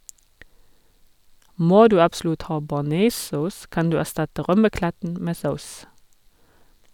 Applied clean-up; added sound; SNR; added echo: none; none; none; none.